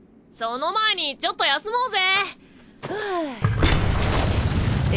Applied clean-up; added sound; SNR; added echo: none; none; none; none.